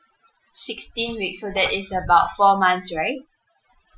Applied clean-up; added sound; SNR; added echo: classical method Wiener filter.